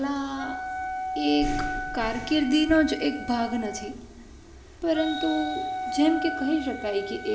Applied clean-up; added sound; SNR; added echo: none; Wind instrument, woodwind instrument; 8 dB; reverberation time 2.6 s.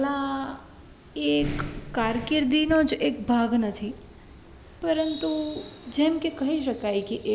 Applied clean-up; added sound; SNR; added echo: none; none; none; none.